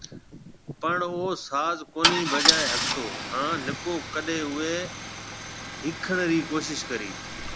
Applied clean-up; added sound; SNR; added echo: none; Idling / Engine starting / Car; 1 dB; none.